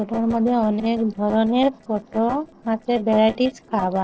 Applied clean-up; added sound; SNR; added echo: neural separator model SepFormer DNS4.